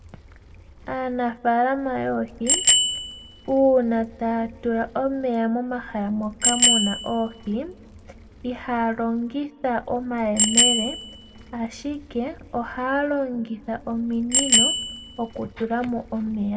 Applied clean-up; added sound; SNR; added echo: none; Bicycle bell; 0 dB; reverberation time 1.4 s.